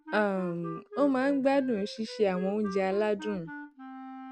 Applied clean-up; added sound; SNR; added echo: none; Wind instrument, woodwind instrument; 14 dB; none.